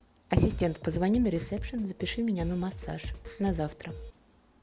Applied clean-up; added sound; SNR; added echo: none; Drum kit; 10 dB; none.